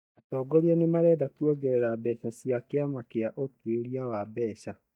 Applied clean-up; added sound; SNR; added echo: neural mask model DeepFilterNet 3.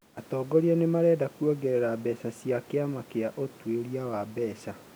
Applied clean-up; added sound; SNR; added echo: none; none; none; none.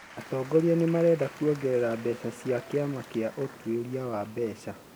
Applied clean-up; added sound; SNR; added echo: none; Applause / Crowd; 20 dB; none.